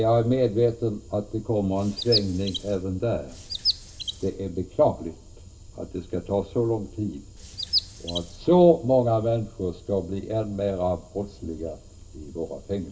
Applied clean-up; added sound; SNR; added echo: none; Chirp, tweet; 6 dB; reverberation time 0.2 s.